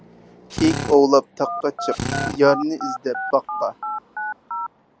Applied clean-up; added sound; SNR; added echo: none; Drill + Telephone; 7 dB; none.